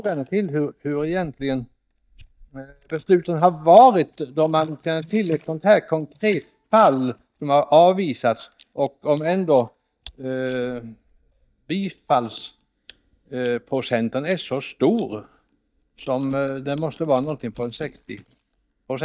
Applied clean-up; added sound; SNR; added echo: neural mask model DeepFilterNet 3.